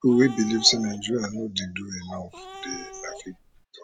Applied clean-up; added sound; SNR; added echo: none; Cat; 17 dB; none.